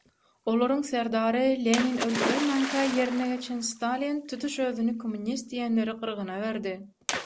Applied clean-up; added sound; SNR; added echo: none; Splash, splatter; 9 dB; none.